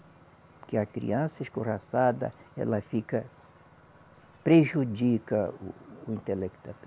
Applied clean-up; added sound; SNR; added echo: none; none; none; none.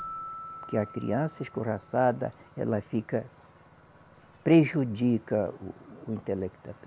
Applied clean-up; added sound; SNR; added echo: none; Keyboard (musical); 19 dB; none.